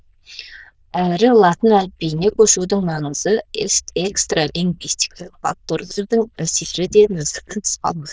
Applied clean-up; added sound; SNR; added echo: neural diffusion model UNIVERSE++.